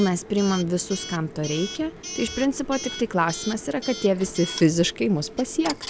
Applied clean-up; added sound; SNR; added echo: none; Coin (dropping) / Alarm; 12 dB; none.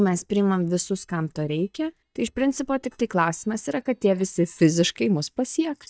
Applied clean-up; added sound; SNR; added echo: neural mask model DeepFilterNet 3.